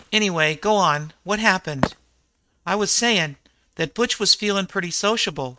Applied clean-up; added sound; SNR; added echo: neural mask model RNNoise.